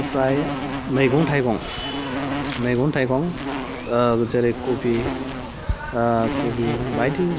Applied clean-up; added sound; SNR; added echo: none; Insect; 6 dB; none.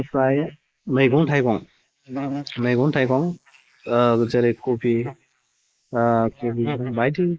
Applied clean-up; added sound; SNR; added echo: neural mask model Resemble Enhance denoiser.